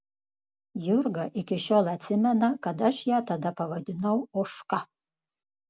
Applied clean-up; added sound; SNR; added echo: none; none; none; none.